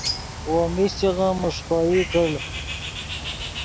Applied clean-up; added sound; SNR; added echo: none; Bird; 7 dB; none.